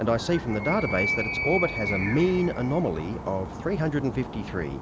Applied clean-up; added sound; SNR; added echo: none; Animal; 5 dB; none.